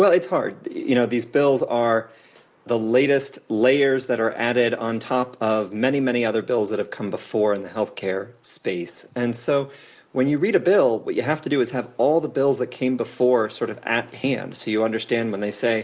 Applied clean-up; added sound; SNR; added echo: none; none; none; none.